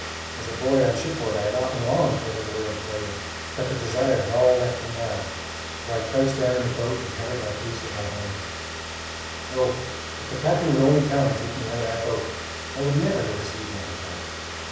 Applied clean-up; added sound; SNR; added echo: none; Car; 7 dB; reverberation time 0.9 s.